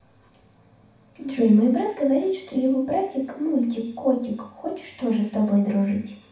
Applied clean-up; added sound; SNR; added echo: none; none; none; reverberation time 0.6 s.